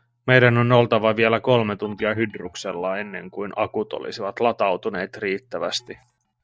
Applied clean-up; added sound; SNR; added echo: neural mask model DeepFilterNet 3.